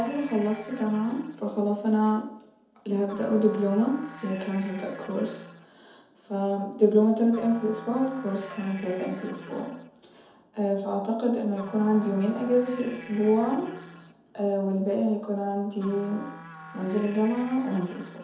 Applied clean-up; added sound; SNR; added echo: none; Musical instrument; 19 dB; reverberation time 2.1 s.